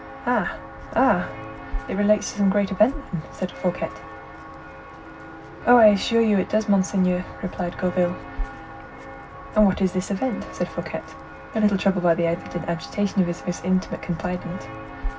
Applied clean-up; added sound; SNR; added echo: none; Walk, footsteps; 12 dB; reverberation time 0.4 s.